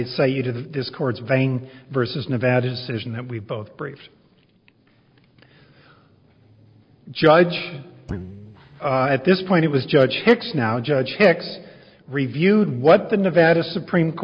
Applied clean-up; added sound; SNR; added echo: neural separator model SepFormer DNS4.